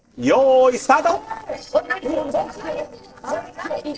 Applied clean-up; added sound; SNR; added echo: neural separator model SepFormer DNS4.